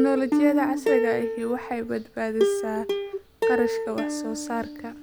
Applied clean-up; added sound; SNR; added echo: none; Plucked string instrument; -2 dB; none.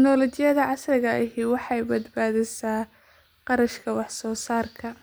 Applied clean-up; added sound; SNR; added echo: none; none; none; none.